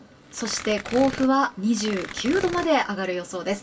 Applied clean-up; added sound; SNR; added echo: none; Tearing; 12 dB; reverberation time 0.2 s.